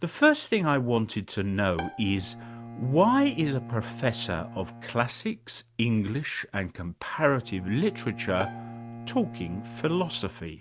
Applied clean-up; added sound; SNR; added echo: none; Bowed string instrument + Bowed string instrument; 15 dB; none.